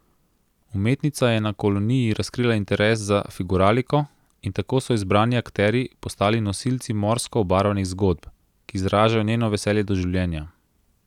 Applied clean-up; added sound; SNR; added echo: none; none; none; none.